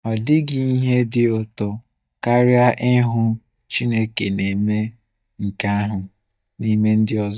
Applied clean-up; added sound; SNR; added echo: neural mask model DeepFilterNet 3.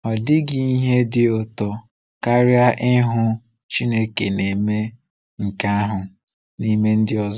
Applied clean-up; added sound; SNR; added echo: none; none; none; none.